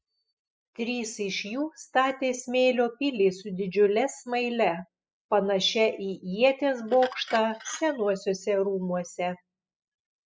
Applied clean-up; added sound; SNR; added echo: classical method spectral subtraction.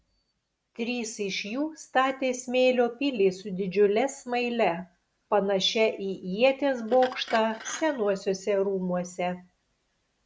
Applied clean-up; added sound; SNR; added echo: none; Glass; 17 dB; none.